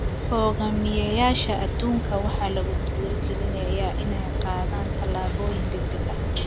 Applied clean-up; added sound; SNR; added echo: none; Fire; -3 dB; none.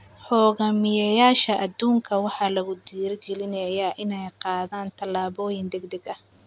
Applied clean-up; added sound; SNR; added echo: none; none; none; none.